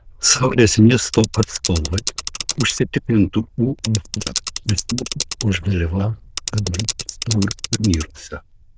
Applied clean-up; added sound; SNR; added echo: neural diffusion model UNIVERSE++.